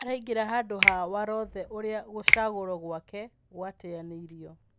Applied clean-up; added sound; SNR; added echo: none; Finger snapping; -4 dB; none.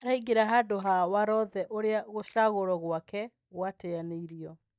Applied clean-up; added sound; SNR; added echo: neural mask model DeepFilterNet 3.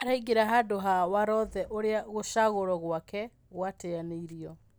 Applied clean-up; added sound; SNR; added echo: none; none; none; none.